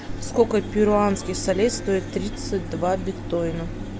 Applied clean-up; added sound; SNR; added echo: none; none; none; none.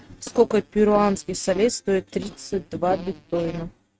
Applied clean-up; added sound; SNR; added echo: neural mask model RNNoise.